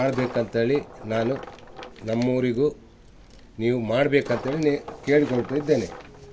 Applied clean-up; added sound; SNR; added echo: none; Coin (dropping); 17 dB; none.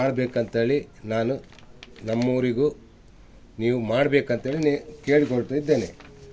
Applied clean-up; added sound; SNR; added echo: none; none; none; none.